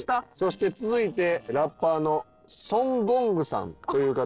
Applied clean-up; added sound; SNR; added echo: neural separator model SepFormer DNS4.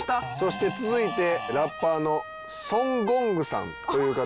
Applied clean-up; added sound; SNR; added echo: none; Trumpet + Fart; 10 dB; none.